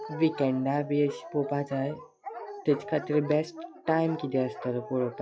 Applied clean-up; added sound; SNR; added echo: classical method log-MMSE.